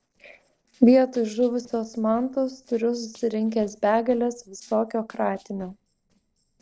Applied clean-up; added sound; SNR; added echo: neural separator model SepFormer DNS4.